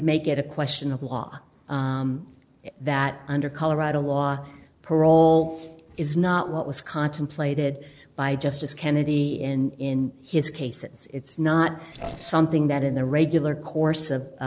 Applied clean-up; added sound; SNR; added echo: neural separator model SepFormer DNS4.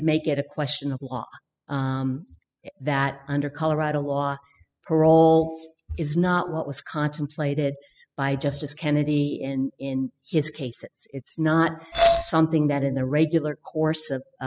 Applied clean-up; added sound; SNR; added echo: classical method spectral subtraction.